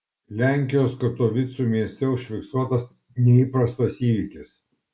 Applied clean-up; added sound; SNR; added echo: none; none; none; none.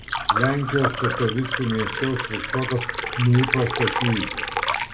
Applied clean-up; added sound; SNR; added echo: none; Liquid; 2 dB; none.